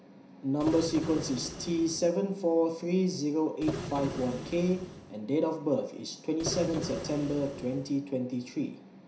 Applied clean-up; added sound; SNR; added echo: none; Printer; 8 dB; reverberation time 0.5 s.